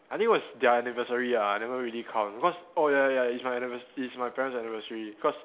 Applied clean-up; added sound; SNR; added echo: none; none; none; none.